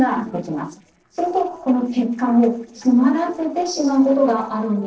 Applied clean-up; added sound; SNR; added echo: neural separator model SepFormer DNS4.